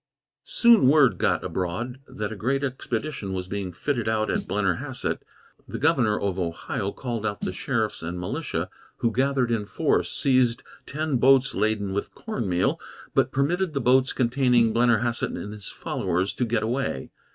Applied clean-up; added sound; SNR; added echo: neural mask model RNNoise.